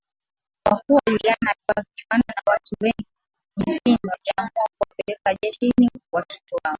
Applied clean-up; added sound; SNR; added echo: none; none; none; none.